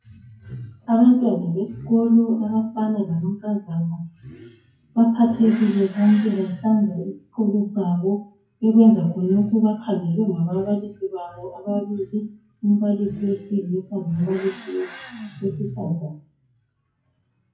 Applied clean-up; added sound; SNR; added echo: classical method WPE with log-MMSE.